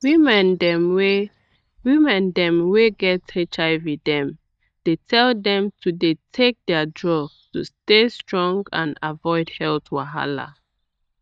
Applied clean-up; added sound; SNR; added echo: neural mask model DeepFilterNet 3.